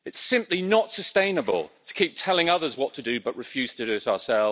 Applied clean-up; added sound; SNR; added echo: none; none; none; none.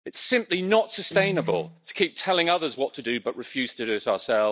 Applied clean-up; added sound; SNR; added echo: neural mask model DeepFilterNet 3.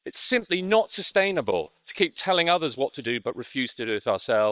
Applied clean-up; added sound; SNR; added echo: neural separator model SepFormer WHAM!.